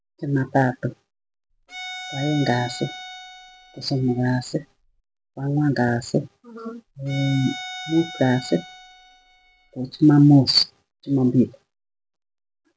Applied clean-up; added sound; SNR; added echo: none; Bowed string instrument; 15 dB; none.